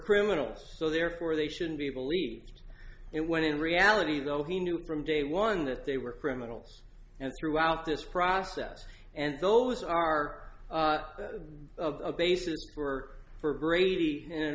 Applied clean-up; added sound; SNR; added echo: none; none; none; none.